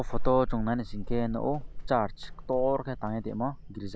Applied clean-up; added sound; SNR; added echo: none; Squeak / Walk, footsteps; 3 dB; none.